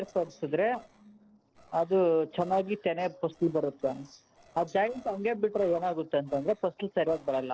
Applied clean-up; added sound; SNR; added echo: neural separator model SepFormer DNS4.